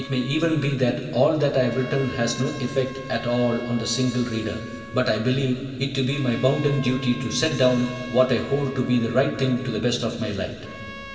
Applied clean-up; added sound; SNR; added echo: none; Trumpet; 18 dB; reverberation time 2.6 s.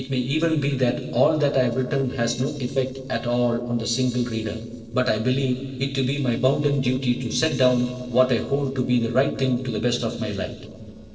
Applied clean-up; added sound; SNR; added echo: neural separator model SepFormer DNS4.